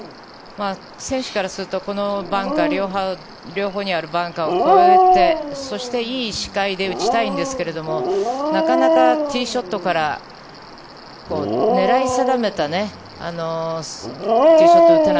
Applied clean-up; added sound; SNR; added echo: none; Dog; -4 dB; none.